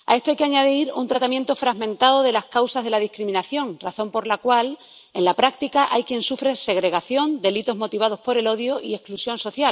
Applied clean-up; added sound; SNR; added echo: none; none; none; none.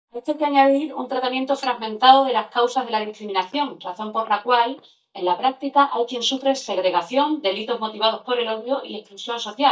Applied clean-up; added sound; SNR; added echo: neural mask model DeepFilterNet 3.